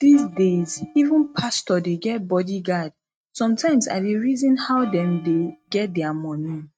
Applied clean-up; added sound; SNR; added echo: neural mask model RNNoise.